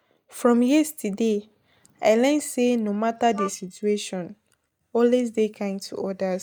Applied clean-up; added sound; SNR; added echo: neural mask model DeepFilterNet 3.